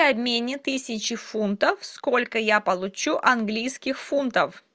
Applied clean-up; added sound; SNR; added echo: none; none; none; none.